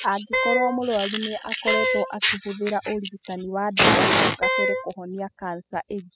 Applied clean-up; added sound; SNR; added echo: classical method spectral subtraction.